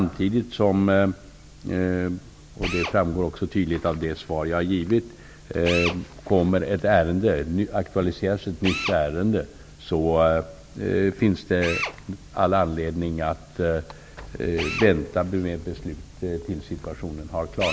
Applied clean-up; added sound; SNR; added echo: none; Drill; 14 dB; none.